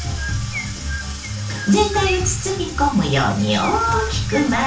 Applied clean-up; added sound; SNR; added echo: none; Chirp, tweet; 15 dB; reverberation time 0.3 s.